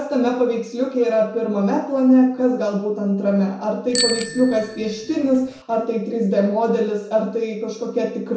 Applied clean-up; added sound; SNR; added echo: none; Bicycle bell; 14 dB; reverberation time 0.6 s.